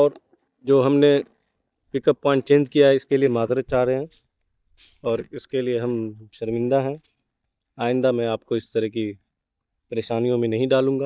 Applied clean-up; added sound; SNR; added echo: neural mask model DeepFilterNet 3.